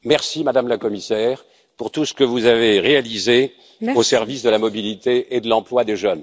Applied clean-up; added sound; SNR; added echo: none; none; none; none.